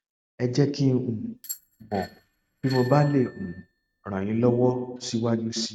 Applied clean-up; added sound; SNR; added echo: neural mask model RNNoise.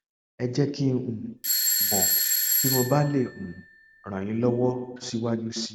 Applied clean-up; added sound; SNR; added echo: none; Bell / Doorbell; -1 dB; none.